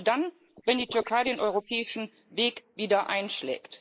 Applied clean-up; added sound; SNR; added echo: neural mask model Resemble Enhance denoiser.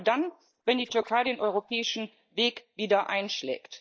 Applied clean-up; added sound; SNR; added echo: neural mask model DeepFilterNet 3.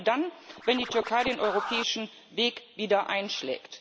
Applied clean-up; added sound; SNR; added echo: none; Scratching (performance technique); 8 dB; none.